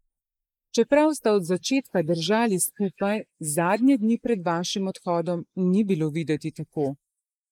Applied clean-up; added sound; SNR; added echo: neural mask model Resemble Enhance denoiser.